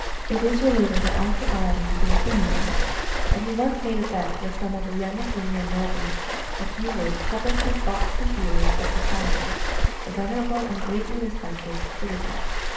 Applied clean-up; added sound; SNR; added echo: none; Waves, surf; -5 dB; reverberation time 0.8 s.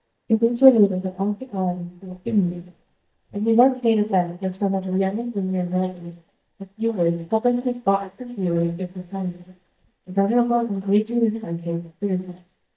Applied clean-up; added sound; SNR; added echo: neural mask model DeepFilterNet 3.